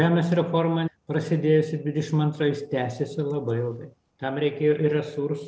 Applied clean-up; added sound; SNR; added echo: none; none; none; none.